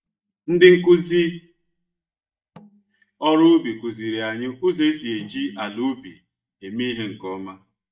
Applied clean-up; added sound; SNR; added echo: neural mask model DeepFilterNet 3.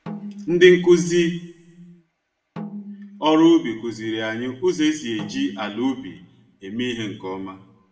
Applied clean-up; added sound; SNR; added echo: none; Snare drum; 18 dB; reverberation time 0.6 s.